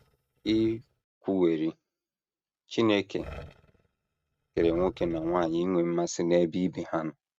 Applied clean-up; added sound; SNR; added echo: neural mask model RNNoise.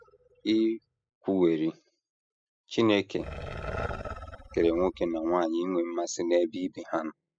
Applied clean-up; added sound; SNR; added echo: classical method spectral subtraction.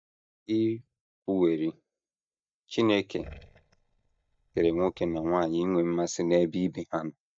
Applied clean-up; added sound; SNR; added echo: neural mask model DeepFilterNet 3.